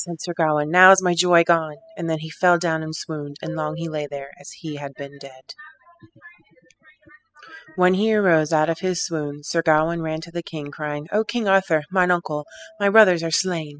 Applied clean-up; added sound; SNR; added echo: classical method spectral subtraction.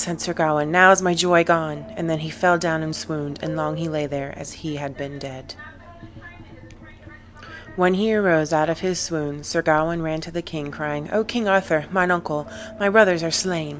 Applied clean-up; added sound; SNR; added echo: none; Subway, metro, underground; 19 dB; none.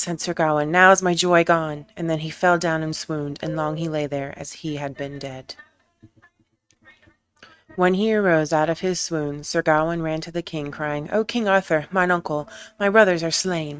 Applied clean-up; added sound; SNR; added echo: neural mask model RNNoise.